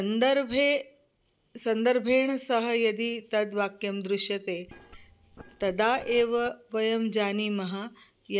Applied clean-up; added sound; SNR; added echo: neural separator model SepFormer DNS4.